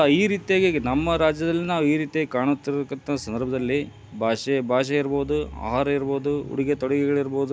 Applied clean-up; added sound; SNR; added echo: none; none; none; none.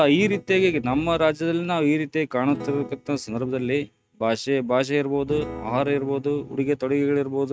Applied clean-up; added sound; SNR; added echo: neural mask model RNNoise.